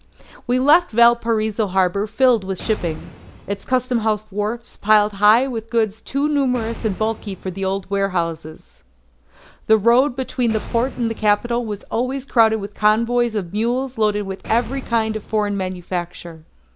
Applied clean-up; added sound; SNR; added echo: none; Boom; 19 dB; none.